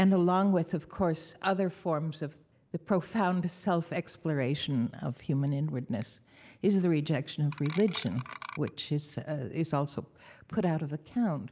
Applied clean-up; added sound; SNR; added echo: none; Clock; 13 dB; none.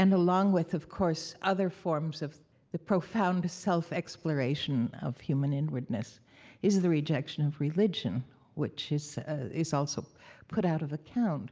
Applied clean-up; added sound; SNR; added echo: none; none; none; none.